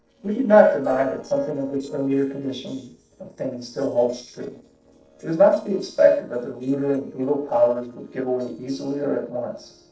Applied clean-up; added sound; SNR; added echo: neural separator model SepFormer DNS4.